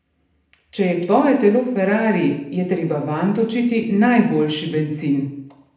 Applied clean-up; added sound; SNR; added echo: none; none; none; reverberation time 0.7 s.